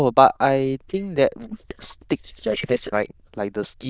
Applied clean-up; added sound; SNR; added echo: neural diffusion model UNIVERSE++.